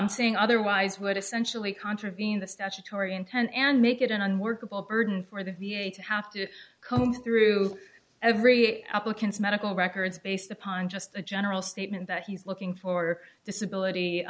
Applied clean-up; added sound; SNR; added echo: none; none; none; none.